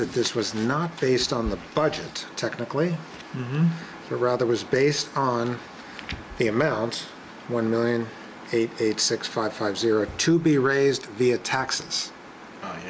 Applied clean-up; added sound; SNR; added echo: none; none; none; none.